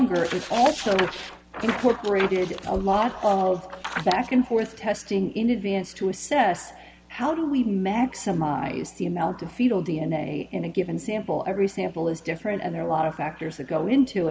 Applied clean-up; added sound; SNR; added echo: none; none; none; none.